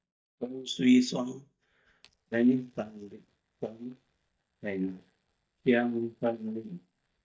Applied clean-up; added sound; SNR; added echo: neural mask model DeepFilterNet 3.